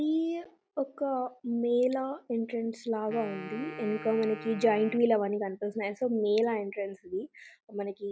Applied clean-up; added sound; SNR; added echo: none; Wind instrument, woodwind instrument; 15 dB; none.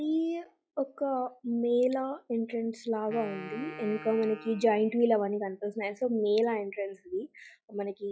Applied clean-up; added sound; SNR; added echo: classical method log-MMSE.